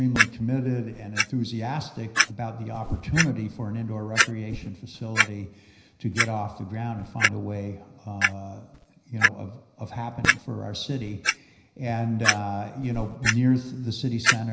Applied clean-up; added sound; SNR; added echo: none; Clock; 0 dB; reverberation time 0.9 s.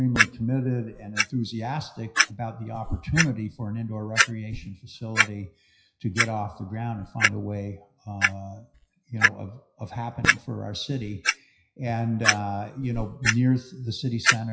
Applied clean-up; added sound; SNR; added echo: classical method WPE with log-MMSE.